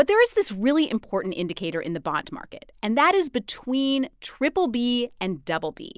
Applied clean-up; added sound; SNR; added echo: none; none; none; none.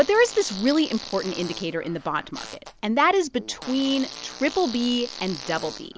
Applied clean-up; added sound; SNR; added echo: none; Fart; 14 dB; none.